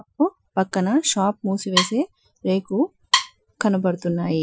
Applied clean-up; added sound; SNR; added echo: classical method Wiener filter.